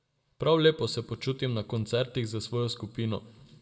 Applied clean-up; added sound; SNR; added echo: none; none; none; reverberation time 2.1 s.